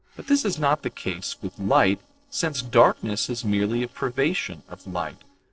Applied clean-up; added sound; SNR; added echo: neural separator model SepFormer DNS4.